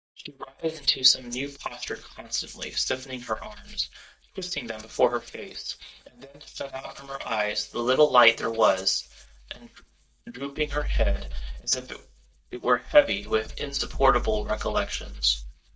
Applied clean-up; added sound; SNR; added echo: neural mask model DeepFilterNet 3.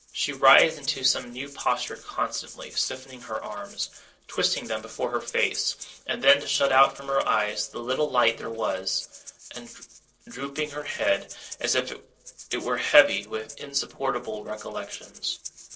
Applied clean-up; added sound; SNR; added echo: neural separator model SepFormer DNS4.